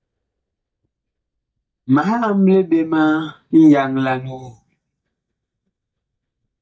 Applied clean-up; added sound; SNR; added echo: neural mask model DeepFilterNet 3.